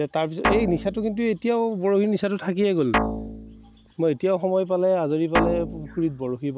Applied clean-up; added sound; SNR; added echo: none; Guitar; 4 dB; none.